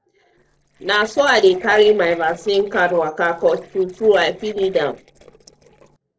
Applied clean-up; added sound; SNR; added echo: neural separator model SepFormer DNS4.